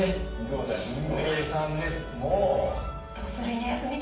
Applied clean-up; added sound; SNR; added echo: none; none; none; reverberation time 0.6 s.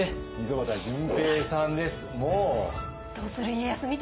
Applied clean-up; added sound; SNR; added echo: none; none; none; none.